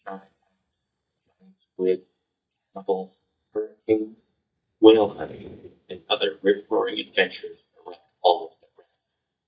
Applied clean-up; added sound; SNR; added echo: neural mask model DeepFilterNet 3.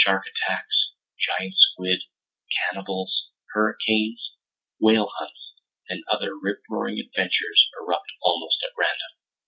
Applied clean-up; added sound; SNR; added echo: none; none; none; none.